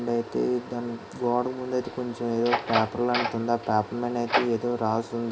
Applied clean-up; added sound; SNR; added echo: none; Door; 5 dB; reverberation time 0.3 s.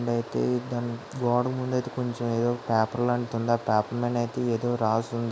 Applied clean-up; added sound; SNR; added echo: none; none; none; none.